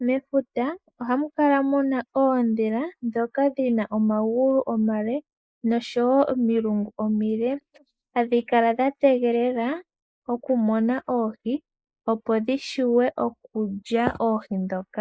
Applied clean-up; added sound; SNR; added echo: neural mask model Resemble Enhance denoiser.